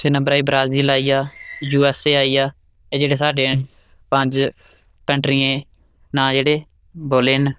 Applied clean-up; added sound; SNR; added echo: neural diffusion model UNIVERSE++.